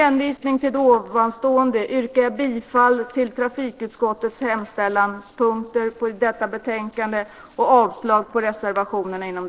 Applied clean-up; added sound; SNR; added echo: neural separator model SepFormer DNS4.